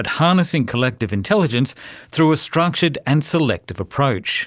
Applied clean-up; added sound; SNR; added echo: none; none; none; none.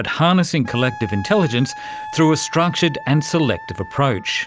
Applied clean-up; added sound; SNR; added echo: none; Wind instrument, woodwind instrument; 16 dB; none.